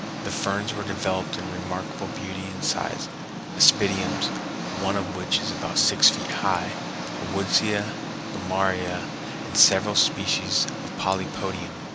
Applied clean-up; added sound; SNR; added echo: none; Engine; 5 dB; none.